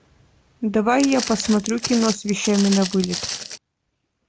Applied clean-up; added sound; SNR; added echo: none; Walk, footsteps; 8 dB; none.